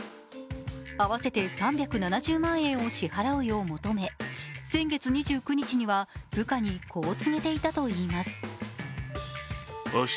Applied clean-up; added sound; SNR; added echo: none; none; none; none.